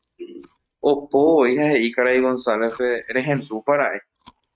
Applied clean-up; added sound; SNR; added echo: neural mask model RNNoise.